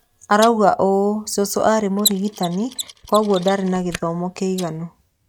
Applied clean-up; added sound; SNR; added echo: neural mask model RNNoise.